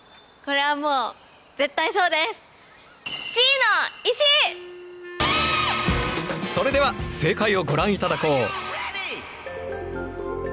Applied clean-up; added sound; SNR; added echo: none; Wind instrument, woodwind instrument; 15 dB; none.